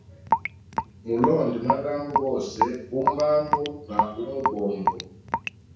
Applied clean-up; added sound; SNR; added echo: none; Raindrop / Drip; 1 dB; reverberation time 0.7 s.